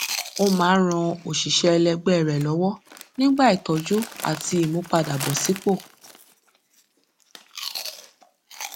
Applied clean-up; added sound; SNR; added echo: none; Chewing, mastication; 14 dB; none.